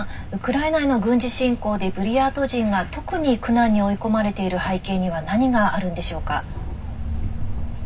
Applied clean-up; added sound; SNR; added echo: none; Cricket; 8 dB; reverberation time 0.4 s.